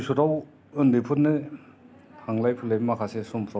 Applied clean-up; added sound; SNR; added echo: none; none; none; none.